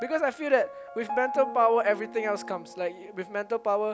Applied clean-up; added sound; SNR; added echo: none; Piano; 12 dB; none.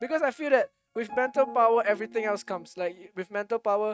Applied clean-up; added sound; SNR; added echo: neural mask model RNNoise.